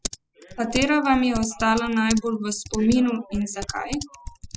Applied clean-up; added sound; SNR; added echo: classical method spectral subtraction.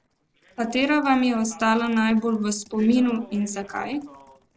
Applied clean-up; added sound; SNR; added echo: neural separator model SepFormer DNS4.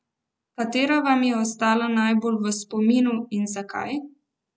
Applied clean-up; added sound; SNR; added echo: none; none; none; none.